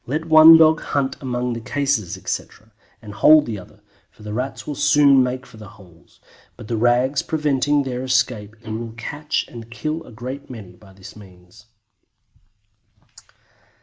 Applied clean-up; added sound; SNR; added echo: neural mask model Resemble Enhance denoiser.